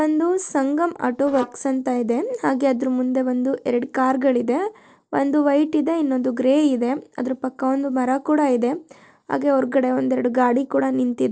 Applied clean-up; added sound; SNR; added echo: neural separator model SepFormer DNS4.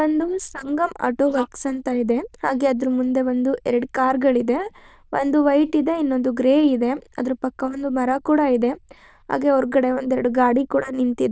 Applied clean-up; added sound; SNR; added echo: neural diffusion model UNIVERSE++.